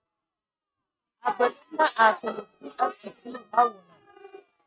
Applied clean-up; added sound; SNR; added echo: neural mask model RNNoise.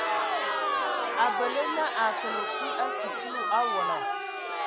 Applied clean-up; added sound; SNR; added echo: none; Crowd; -3 dB; none.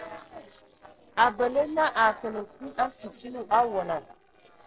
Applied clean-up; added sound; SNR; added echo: neural separator model SepFormer DNS4.